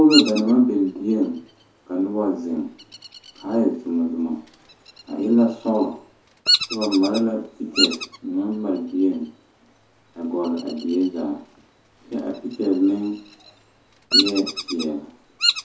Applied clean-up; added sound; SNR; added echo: none; Bird vocalization, bird call, bird song; 6 dB; reverberation time 0.7 s.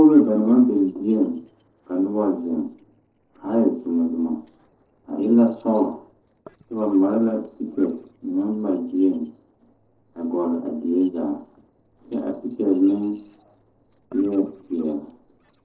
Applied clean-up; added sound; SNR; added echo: neural separator model SepFormer DNS4.